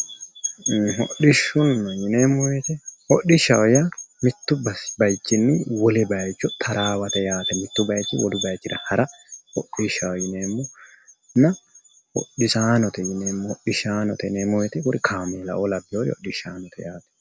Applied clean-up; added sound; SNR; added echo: none; none; none; none.